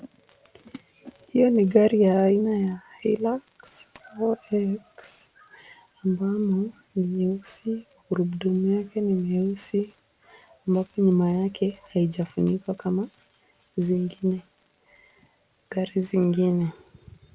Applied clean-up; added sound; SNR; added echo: none; none; none; none.